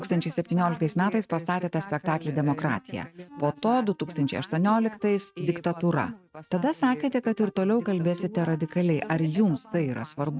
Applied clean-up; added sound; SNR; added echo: neural mask model RNNoise.